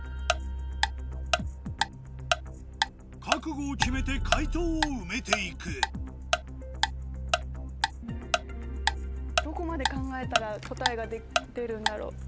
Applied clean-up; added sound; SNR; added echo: none; Tick-tock; 0 dB; none.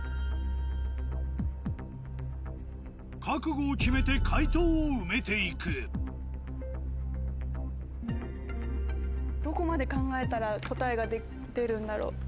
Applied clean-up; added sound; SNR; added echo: none; none; none; none.